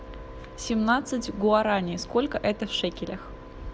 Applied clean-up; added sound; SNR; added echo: none; Brass instrument; 20 dB; none.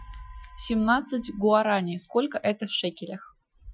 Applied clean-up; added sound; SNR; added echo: classical method Wiener filter.